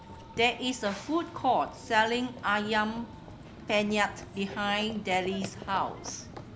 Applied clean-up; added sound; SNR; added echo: none; Run / Train; 14 dB; none.